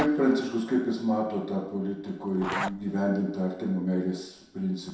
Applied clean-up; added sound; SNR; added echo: none; Zipper (clothing); 13 dB; reverberation time 0.7 s.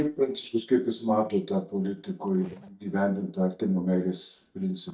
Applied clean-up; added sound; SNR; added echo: neural mask model DeepFilterNet 3.